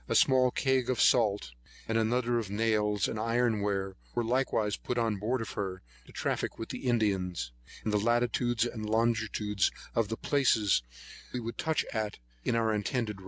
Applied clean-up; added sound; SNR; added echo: none; none; none; none.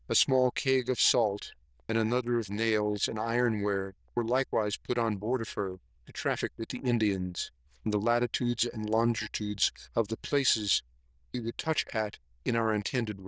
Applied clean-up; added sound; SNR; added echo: neural diffusion model UNIVERSE++.